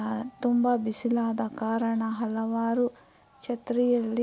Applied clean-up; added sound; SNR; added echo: none; none; none; none.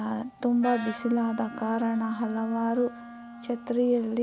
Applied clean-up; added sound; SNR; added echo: none; Wind instrument, woodwind instrument; 15 dB; none.